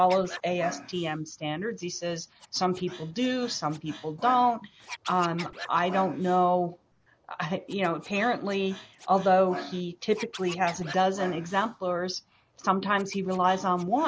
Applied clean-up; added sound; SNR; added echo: none; Scratching (performance technique); 16 dB; none.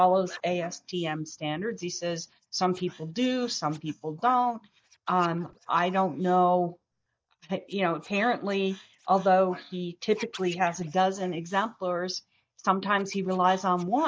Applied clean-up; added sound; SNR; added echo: neural mask model DeepFilterNet 3.